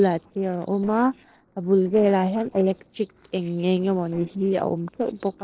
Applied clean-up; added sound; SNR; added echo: neural separator model SepFormer DNS4.